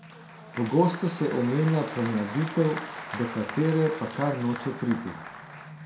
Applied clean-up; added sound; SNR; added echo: none; Applause; 12 dB; reverberation time 0.4 s.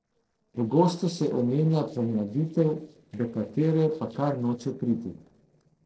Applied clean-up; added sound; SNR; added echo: neural separator model SepFormer DNS4.